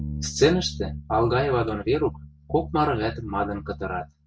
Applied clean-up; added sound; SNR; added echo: neural mask model RNNoise.